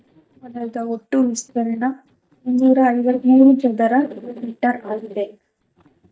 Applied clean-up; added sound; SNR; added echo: neural mask model DeepFilterNet 3.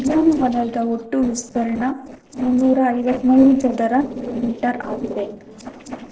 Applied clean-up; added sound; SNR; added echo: neural separator model SepFormer DNS4.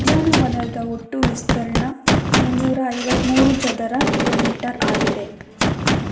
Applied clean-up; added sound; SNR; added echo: none; Gunshot, gunfire; -3 dB; reverberation time 0.9 s.